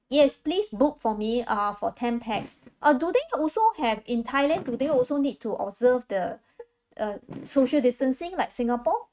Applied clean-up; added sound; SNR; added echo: neural mask model RNNoise.